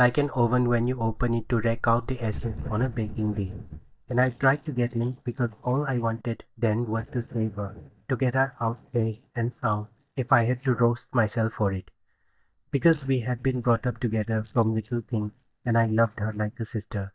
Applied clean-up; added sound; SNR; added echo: neural mask model DeepFilterNet 3.